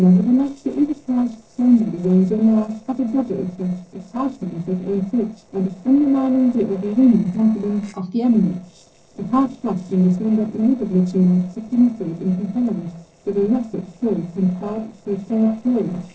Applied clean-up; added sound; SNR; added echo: neural separator model SepFormer DNS4.